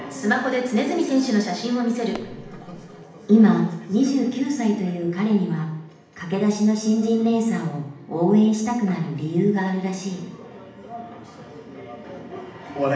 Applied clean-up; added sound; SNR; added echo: none; Fireworks; 19 dB; reverberation time 0.8 s.